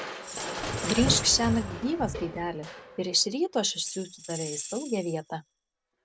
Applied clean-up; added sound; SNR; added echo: none; Crushing + Tambourine; 6 dB; none.